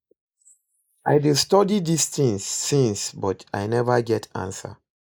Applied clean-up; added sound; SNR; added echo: neural mask model Resemble Enhance denoiser.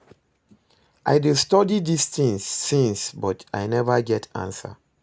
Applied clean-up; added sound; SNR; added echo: none; none; none; none.